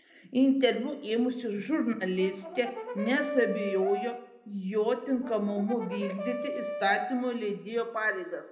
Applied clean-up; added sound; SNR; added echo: none; Brass instrument; 8 dB; reverberation time 0.7 s.